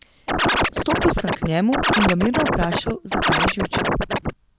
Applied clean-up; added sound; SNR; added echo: none; Scratching (performance technique); -4 dB; none.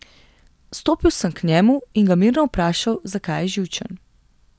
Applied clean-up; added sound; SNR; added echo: none; none; none; none.